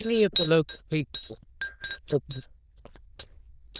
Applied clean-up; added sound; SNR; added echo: neural diffusion model UNIVERSE++.